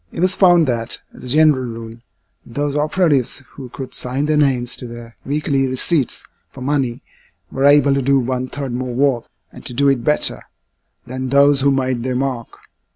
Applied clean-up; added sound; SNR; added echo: none; none; none; none.